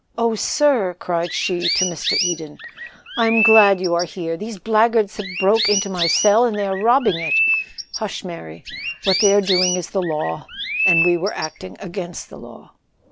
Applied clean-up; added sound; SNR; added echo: none; Chirp, tweet; 3 dB; none.